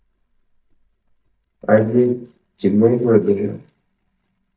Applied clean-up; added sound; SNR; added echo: neural mask model DeepFilterNet 3.